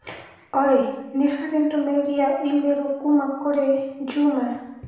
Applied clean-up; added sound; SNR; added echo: none; none; none; reverberation time 0.9 s.